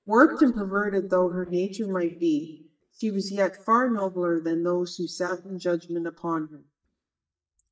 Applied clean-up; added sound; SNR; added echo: neural mask model DeepFilterNet 3.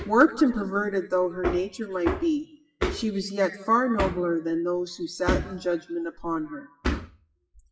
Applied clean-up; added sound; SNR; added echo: classical method WPE with log-MMSE.